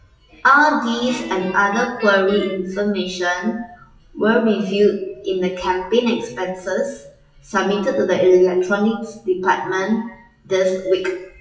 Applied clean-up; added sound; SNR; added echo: classical method WPE with log-MMSE.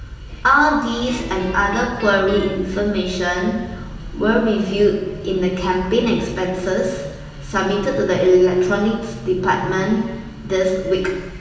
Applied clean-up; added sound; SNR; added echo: none; Guitar; 15 dB; reverberation time 1.3 s.